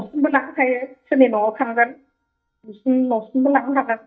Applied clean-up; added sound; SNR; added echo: neural mask model DeepFilterNet 3.